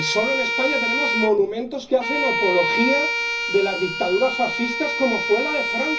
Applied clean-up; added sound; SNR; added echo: none; Bowed string instrument; 1 dB; reverberation time 0.4 s.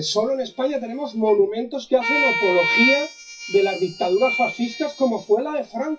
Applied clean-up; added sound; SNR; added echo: classical method WPE with log-MMSE.